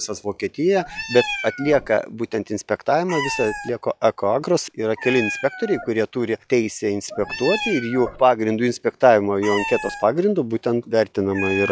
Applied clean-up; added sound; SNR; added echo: classical method log-MMSE.